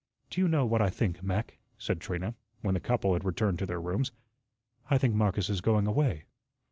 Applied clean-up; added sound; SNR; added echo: none; none; none; none.